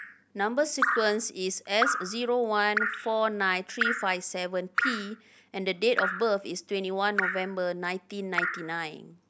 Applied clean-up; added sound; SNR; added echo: none; Drip; 4 dB; none.